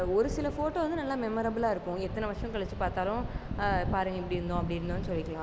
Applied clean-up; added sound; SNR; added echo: none; none; none; none.